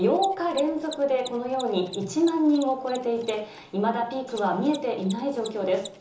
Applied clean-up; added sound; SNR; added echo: none; Mechanisms; 20 dB; reverberation time 0.6 s.